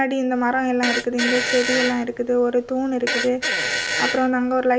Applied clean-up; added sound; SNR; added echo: none; Fart; 5 dB; none.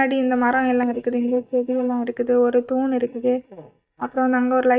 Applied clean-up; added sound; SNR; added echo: neural mask model DeepFilterNet 3.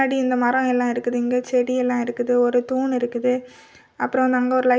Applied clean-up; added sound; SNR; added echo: none; none; none; none.